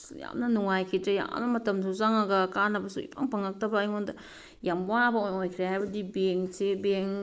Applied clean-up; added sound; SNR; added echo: neural mask model Resemble Enhance denoiser.